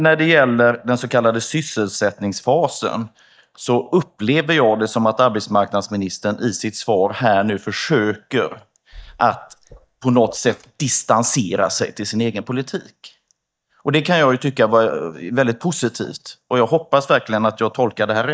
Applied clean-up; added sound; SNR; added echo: neural mask model DeepFilterNet 3.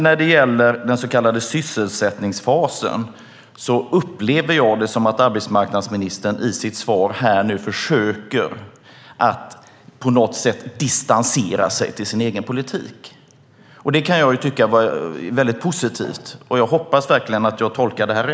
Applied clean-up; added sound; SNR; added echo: none; none; none; none.